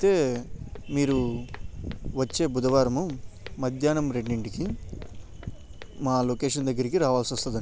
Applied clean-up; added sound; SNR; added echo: none; Walk, footsteps; 14 dB; none.